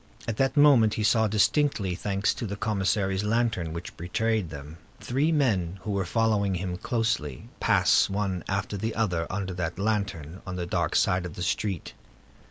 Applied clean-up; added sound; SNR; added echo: none; none; none; none.